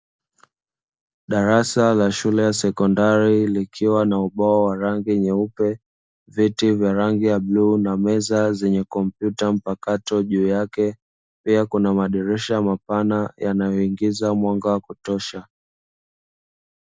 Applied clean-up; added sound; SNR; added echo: none; none; none; none.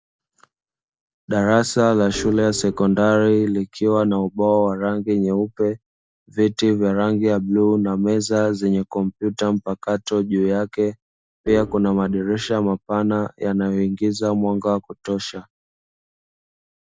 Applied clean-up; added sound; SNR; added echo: none; Organ; 13 dB; none.